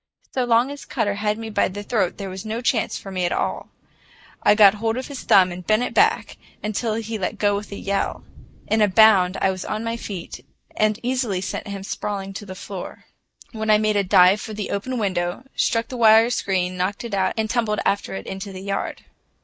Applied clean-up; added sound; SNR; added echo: neural mask model DeepFilterNet 3.